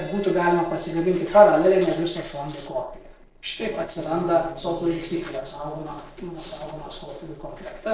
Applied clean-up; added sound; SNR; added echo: neural separator model SepFormer DNS4.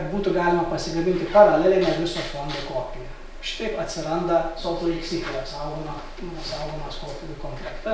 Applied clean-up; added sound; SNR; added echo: none; none; none; none.